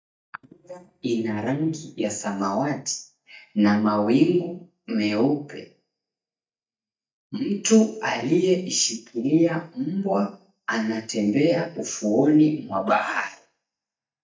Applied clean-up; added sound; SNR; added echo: neural mask model DeepFilterNet 3.